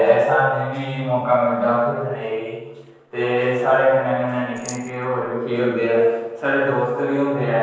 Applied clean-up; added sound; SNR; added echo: neural separator model SepFormer DNS4.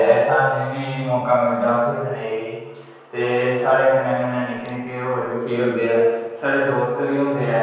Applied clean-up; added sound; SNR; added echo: none; Rattle; 16 dB; reverberation time 1.2 s.